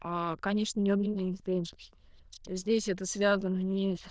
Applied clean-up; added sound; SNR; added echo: neural diffusion model UNIVERSE++.